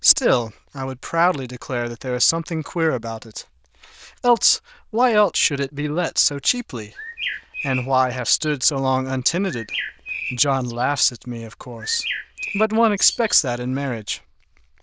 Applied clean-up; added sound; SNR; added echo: neural diffusion model UNIVERSE++.